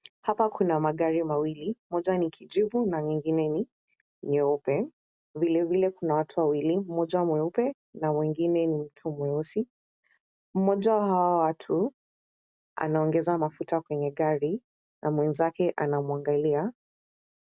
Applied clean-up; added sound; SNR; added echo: none; none; none; none.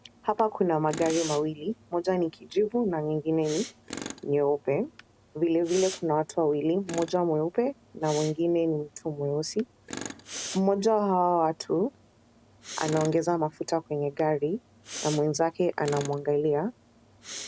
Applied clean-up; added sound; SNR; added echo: none; Tools + Respiratory sounds; 15 dB; none.